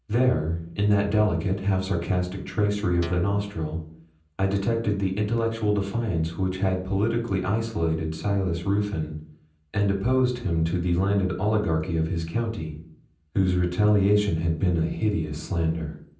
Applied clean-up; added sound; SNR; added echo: none; Guitar; 19 dB; reverberation time 0.6 s.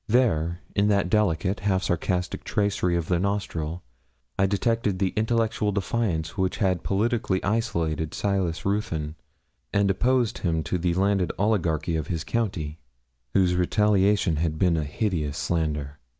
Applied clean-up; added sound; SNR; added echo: none; none; none; none.